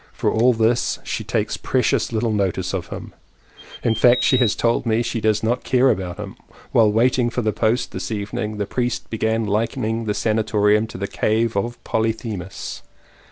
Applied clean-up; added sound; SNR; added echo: none; Bird vocalization, bird call, bird song; 8 dB; none.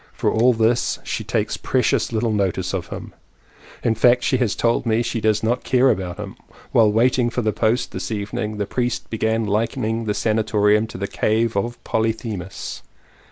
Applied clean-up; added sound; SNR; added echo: neural mask model Resemble Enhance denoiser.